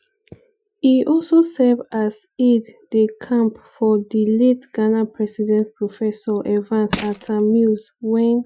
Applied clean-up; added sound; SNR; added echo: classical method Wiener filter.